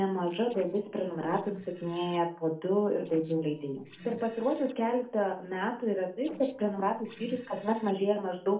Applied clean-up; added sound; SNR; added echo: neural separator model SepFormer DNS4.